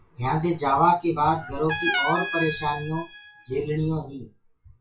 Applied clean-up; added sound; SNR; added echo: classical method WPE with log-MMSE.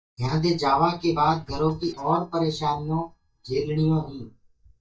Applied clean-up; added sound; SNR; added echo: neural mask model DeepFilterNet 3.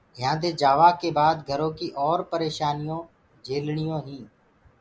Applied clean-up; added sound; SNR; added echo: none; none; none; none.